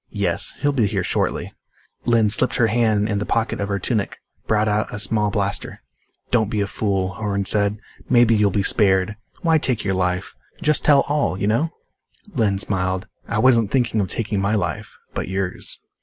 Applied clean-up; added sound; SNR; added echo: none; none; none; none.